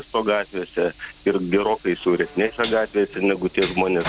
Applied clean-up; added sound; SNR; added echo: none; Train; 13 dB; none.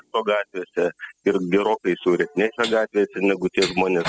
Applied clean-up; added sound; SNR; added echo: classical method spectral subtraction.